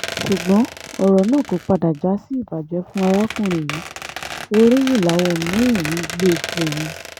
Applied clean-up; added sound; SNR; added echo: none; Squeak; 11 dB; none.